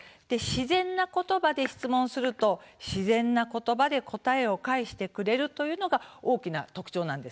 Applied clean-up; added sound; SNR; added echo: none; none; none; none.